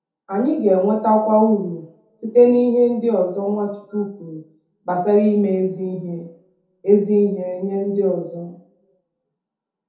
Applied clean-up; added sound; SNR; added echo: none; none; none; reverberation time 0.5 s.